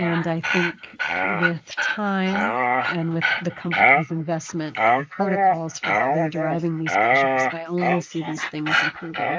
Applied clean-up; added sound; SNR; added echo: neural mask model Resemble Enhance denoiser.